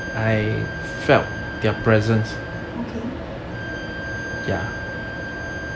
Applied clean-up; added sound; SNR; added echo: none; Bowed string instrument; 10 dB; none.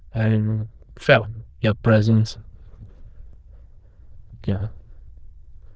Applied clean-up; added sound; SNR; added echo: neural diffusion model UNIVERSE++.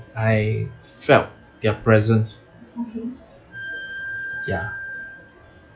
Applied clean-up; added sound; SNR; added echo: classical method log-MMSE.